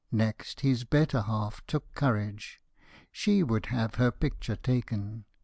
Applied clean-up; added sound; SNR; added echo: none; none; none; none.